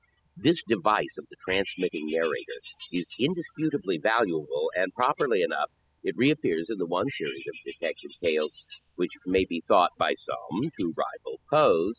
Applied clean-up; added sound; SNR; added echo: classical method spectral subtraction.